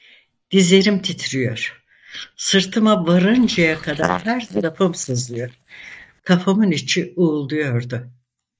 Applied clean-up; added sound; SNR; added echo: neural mask model DeepFilterNet 3.